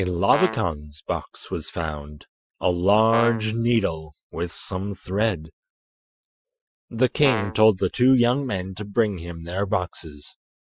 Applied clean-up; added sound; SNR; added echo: classical method Wiener filter.